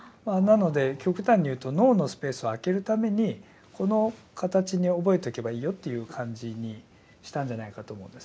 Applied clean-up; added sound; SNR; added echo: none; none; none; none.